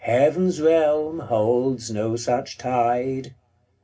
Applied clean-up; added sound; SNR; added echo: none; none; none; reverberation time 0.4 s.